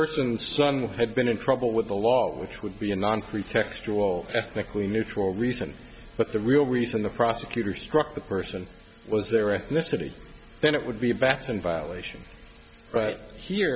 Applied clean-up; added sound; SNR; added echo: none; none; none; none.